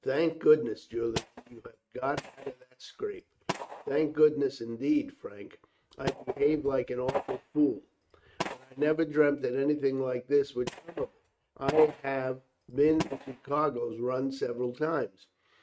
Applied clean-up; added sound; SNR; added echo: neural mask model RNNoise.